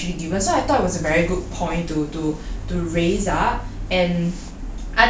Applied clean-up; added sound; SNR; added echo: none; Bowed string instrument; 16 dB; none.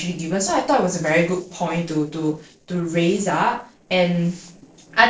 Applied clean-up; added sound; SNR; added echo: neural separator model SepFormer DNS4.